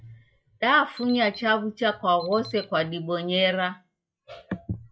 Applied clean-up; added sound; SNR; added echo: classical method log-MMSE.